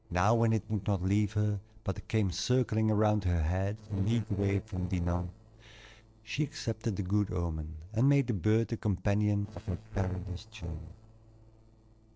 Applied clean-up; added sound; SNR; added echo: neural separator model SepFormer DNS4.